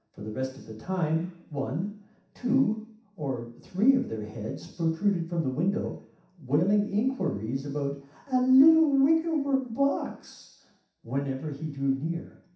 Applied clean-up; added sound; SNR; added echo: none; none; none; reverberation time 0.7 s.